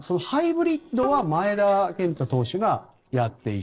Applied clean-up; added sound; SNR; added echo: neural separator model SepFormer DNS4.